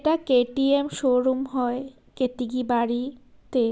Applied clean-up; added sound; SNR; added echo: none; none; none; none.